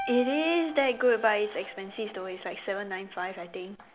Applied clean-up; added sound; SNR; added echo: none; Keyboard (musical); 15 dB; none.